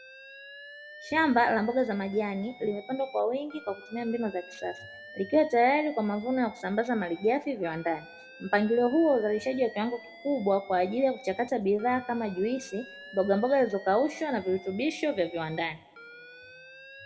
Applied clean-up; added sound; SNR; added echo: none; Alarm; 20 dB; reverberation time 1.0 s.